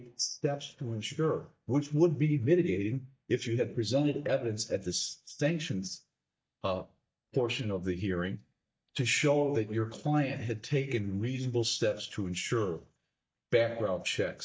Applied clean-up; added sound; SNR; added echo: neural mask model DeepFilterNet 3.